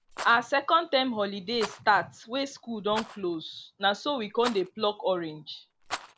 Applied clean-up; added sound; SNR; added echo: none; Rattle; 15 dB; none.